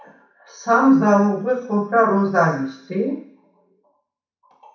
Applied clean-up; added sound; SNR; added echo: none; none; none; reverberation time 0.6 s.